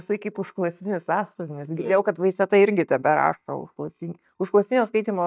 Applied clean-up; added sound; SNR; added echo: neural mask model DeepFilterNet 3.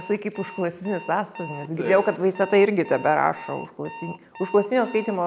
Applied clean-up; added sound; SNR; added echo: none; Alarm; 17 dB; none.